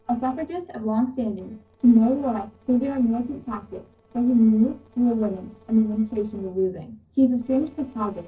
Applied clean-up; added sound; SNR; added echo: neural separator model SepFormer DNS4.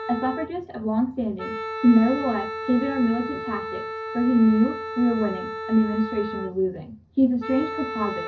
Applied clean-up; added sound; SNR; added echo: none; Wind instrument, woodwind instrument; 9 dB; reverberation time 0.4 s.